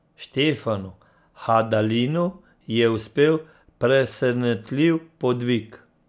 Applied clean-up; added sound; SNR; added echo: none; none; none; none.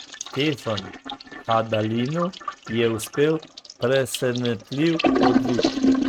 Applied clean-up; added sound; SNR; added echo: neural mask model RNNoise.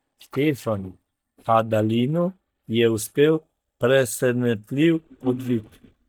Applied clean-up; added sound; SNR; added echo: neural mask model DeepFilterNet 3.